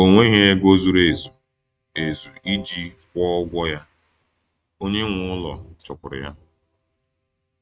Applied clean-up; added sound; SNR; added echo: neural mask model RNNoise.